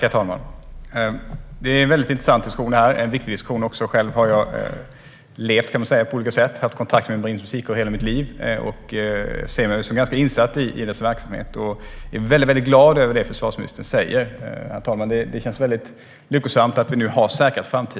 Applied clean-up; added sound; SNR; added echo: none; Purr; 18 dB; none.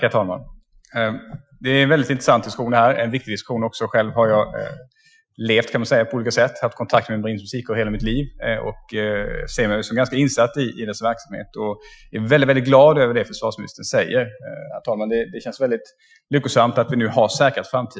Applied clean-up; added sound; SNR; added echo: classical method Wiener filter.